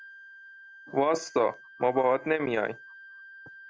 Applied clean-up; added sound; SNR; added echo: none; Wind instrument, woodwind instrument; 20 dB; none.